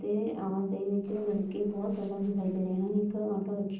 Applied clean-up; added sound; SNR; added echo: neural separator model SepFormer DNS4.